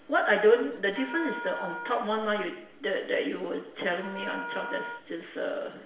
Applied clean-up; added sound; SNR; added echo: none; Wind instrument, woodwind instrument; 12 dB; reverberation time 0.8 s.